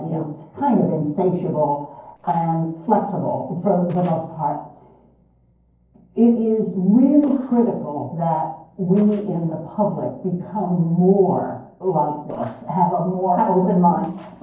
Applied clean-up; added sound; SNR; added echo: neural separator model SepFormer DNS4.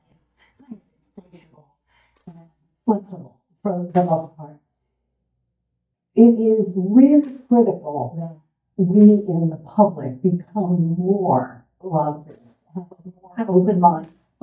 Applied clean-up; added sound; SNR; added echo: neural mask model DeepFilterNet 3.